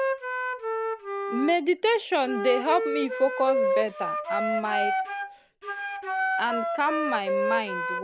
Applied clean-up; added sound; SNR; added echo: none; Wind instrument, woodwind instrument; 0 dB; none.